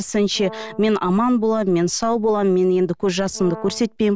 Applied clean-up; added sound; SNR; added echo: none; Brass instrument; 18 dB; none.